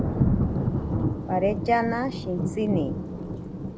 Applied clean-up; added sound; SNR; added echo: none; Thunder; -2 dB; none.